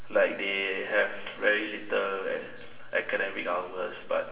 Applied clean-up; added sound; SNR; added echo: none; none; none; reverberation time 1.0 s.